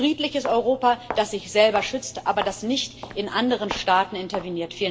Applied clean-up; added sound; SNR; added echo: none; Walk, footsteps; 15 dB; reverberation time 1.6 s.